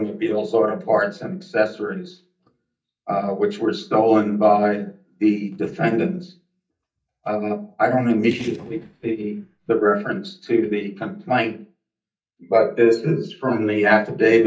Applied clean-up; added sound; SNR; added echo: neural mask model DeepFilterNet 3.